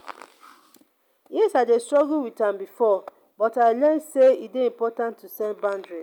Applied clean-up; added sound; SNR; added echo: none; none; none; none.